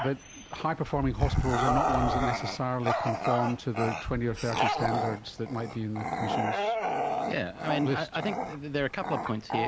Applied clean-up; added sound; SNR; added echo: none; Bark / Growling; 0 dB; none.